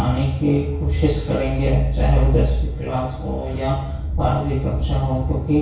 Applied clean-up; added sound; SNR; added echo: none; Wind; 18 dB; reverberation time 0.6 s.